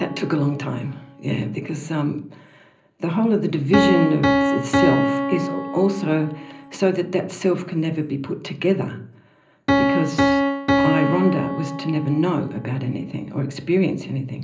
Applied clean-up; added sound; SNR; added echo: none; Piano; 2 dB; reverberation time 0.5 s.